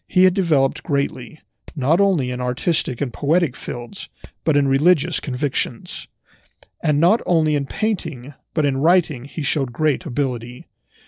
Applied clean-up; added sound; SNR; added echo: neural separator model SepFormer DNS4.